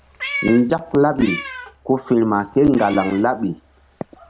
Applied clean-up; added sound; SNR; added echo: none; Meow; 14 dB; none.